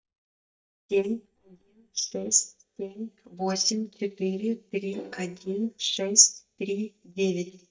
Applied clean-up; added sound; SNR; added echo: neural mask model DeepFilterNet 3.